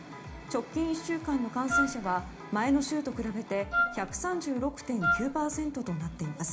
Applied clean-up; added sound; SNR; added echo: none; Wind instrument, woodwind instrument; 0 dB; reverberation time 0.4 s.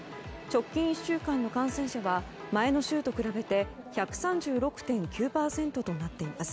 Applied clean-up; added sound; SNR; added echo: none; none; none; none.